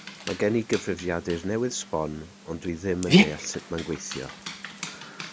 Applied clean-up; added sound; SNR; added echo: none; Dog; -1 dB; none.